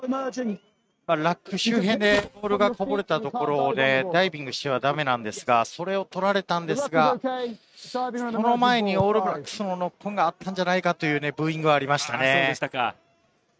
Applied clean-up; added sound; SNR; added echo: neural mask model RNNoise.